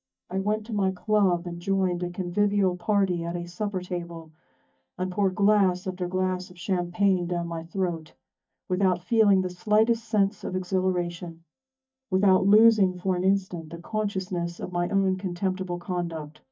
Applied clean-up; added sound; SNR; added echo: neural mask model DeepFilterNet 3.